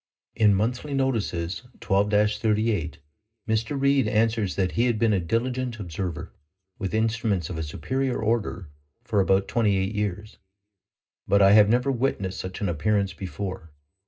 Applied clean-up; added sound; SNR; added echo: none; none; none; reverberation time 0.2 s.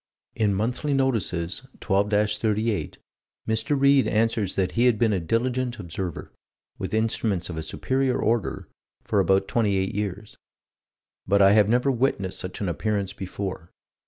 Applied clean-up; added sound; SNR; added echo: none; none; none; none.